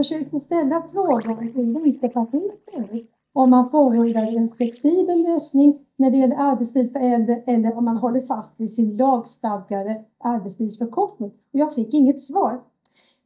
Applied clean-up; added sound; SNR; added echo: neural mask model DeepFilterNet 3.